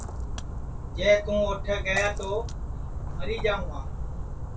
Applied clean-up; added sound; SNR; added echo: none; Splash, splatter; 2 dB; reverberation time 0.2 s.